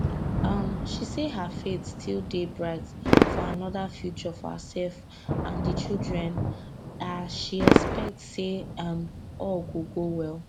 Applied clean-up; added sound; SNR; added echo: none; Thunder / Rain + Fireworks; -4 dB; none.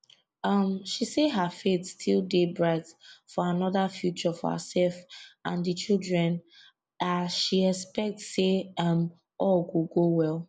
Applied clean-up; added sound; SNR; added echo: none; none; none; none.